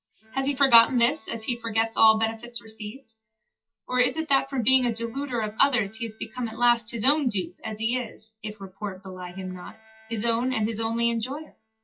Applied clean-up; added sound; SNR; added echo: classical method WPE with log-MMSE.